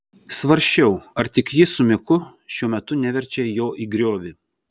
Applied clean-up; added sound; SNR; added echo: none; none; none; none.